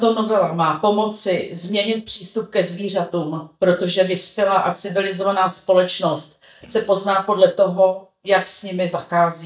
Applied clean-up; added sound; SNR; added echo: neural mask model DeepFilterNet 3.